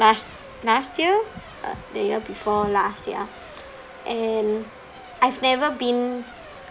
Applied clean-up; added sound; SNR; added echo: none; Race car, auto racing / Accelerating, revving, vroom / Mechanisms; 19 dB; none.